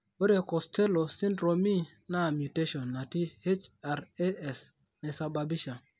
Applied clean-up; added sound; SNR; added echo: none; none; none; none.